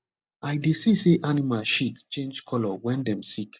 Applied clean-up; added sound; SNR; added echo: none; none; none; none.